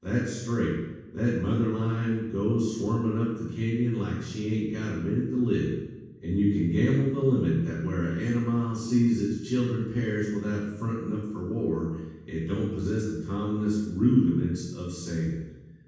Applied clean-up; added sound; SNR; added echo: none; none; none; reverberation time 1.2 s.